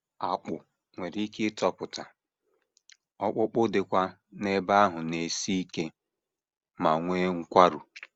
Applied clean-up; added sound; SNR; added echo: none; none; none; none.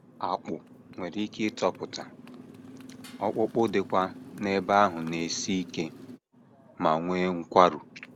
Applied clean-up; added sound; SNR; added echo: none; Motorcycle; 18 dB; none.